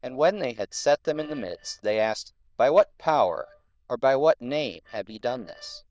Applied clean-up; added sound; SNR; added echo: neural diffusion model UNIVERSE++.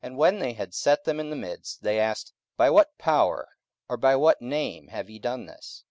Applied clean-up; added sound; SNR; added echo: none; none; none; none.